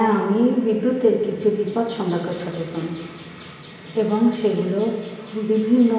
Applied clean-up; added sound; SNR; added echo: none; none; none; reverberation time 1.2 s.